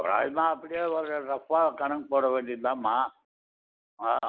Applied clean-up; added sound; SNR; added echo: neural mask model Resemble Enhance denoiser.